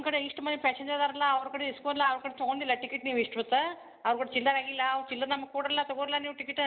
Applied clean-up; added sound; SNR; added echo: none; none; none; none.